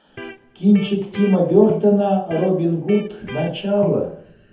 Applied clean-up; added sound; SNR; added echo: none; Electric guitar; 16 dB; reverberation time 0.6 s.